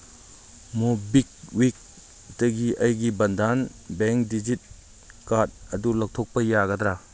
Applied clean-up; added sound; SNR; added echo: none; none; none; none.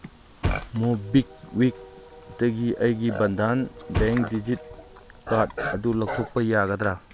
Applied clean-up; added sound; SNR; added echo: none; Thump, thud + Livestock, farm animals, working animals; 9 dB; none.